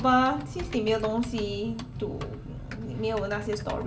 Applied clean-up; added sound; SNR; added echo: none; Typing; 16 dB; reverberation time 0.9 s.